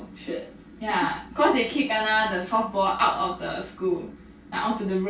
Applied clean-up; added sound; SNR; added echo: none; none; none; reverberation time 0.2 s.